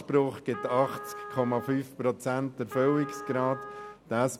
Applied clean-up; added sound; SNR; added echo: none; Trumpet; 13 dB; none.